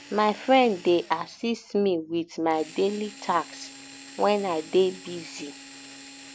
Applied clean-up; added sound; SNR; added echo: none; Drill; 19 dB; none.